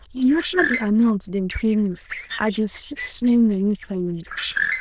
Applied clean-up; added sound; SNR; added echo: neural diffusion model UNIVERSE++.